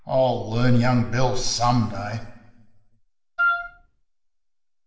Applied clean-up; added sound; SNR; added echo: none; Wind instrument, woodwind instrument; 1 dB; reverberation time 1.0 s.